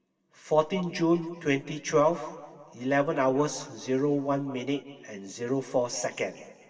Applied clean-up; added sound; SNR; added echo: none; none; none; reverberation time 1.9 s.